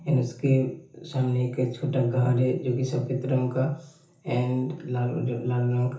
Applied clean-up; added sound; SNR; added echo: none; none; none; reverberation time 0.7 s.